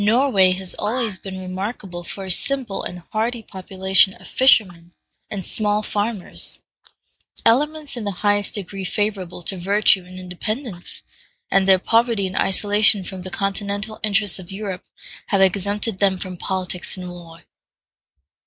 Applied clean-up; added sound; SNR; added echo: neural mask model DeepFilterNet 3.